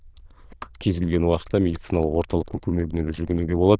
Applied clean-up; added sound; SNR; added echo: neural diffusion model UNIVERSE++.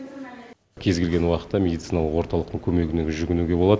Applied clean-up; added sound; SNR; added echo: none; none; none; none.